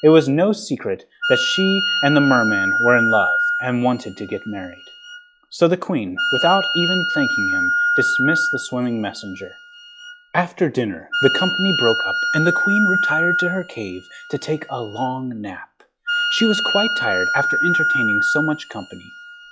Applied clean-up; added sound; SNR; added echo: classical method log-MMSE.